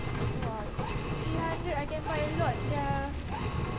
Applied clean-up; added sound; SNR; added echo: none; Engine; -2 dB; none.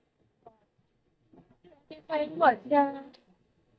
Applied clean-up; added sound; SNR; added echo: neural mask model DeepFilterNet 3.